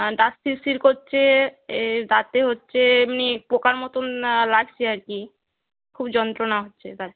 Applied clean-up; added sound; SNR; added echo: none; none; none; none.